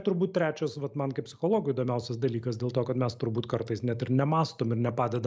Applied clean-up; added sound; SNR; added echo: none; none; none; none.